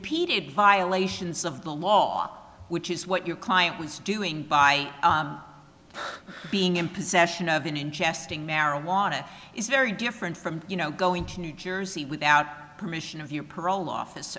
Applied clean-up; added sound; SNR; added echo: none; Breathing; 14 dB; none.